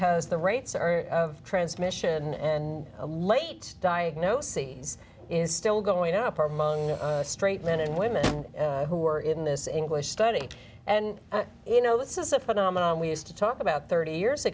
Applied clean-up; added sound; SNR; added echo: none; Drawer open or close; 8 dB; none.